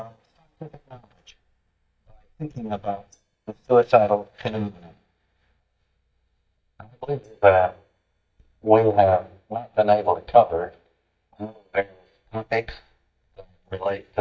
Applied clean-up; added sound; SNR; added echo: neural mask model DeepFilterNet 3.